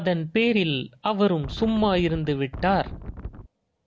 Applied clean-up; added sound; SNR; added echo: none; Wind; 11 dB; none.